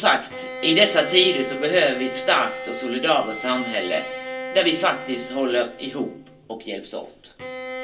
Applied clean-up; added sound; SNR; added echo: none; Bowed string instrument; 11 dB; reverberation time 0.3 s.